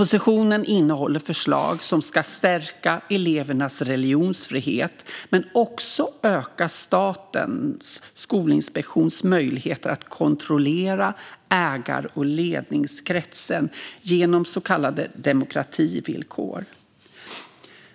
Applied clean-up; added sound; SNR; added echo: none; none; none; none.